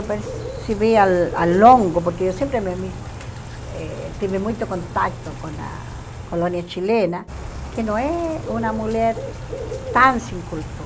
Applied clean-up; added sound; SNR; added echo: none; Bird / Rain; 10 dB; none.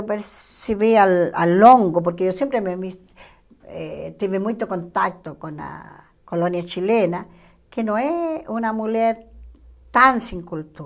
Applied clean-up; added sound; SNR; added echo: none; none; none; none.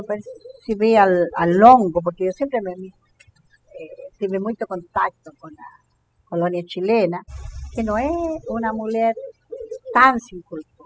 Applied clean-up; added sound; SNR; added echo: classical method spectral subtraction.